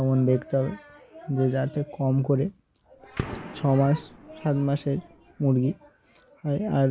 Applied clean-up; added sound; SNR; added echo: none; Gunshot, gunfire; 14 dB; none.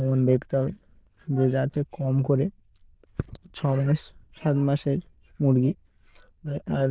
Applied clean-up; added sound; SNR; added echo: neural diffusion model UNIVERSE++.